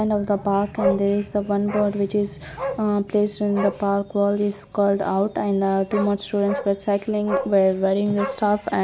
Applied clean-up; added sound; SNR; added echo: none; Bark; 11 dB; none.